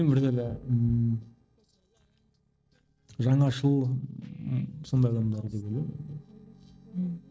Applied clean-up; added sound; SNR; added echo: neural separator model SepFormer DNS4.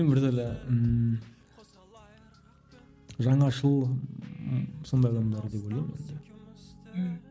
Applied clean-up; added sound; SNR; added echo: none; none; none; none.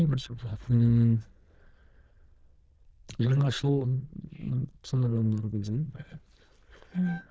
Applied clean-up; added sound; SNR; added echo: neural diffusion model UNIVERSE++.